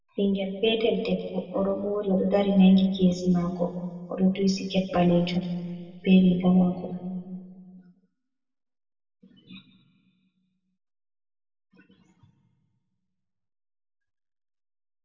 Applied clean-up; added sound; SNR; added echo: none; none; none; reverberation time 1.6 s.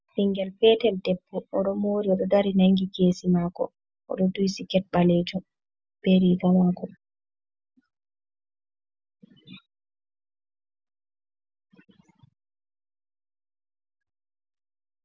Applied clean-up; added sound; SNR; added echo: none; none; none; none.